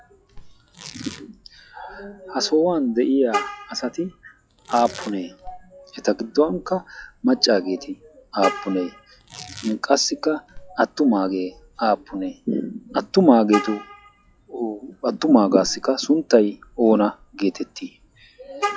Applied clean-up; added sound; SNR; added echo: classical method log-MMSE.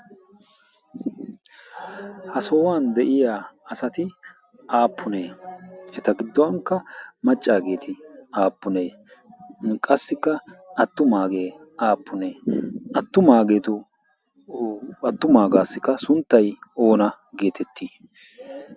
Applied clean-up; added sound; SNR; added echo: none; none; none; none.